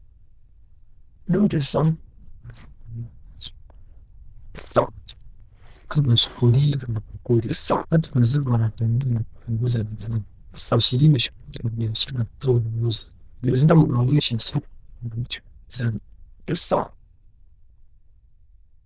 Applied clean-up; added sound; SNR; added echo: neural diffusion model UNIVERSE++.